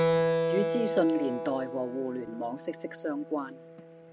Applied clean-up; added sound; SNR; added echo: none; Keyboard (musical); -1 dB; none.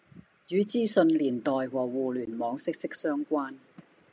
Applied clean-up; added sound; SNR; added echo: none; none; none; none.